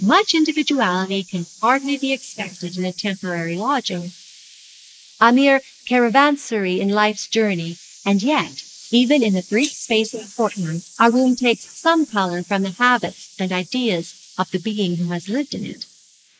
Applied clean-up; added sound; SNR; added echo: neural mask model Resemble Enhance denoiser.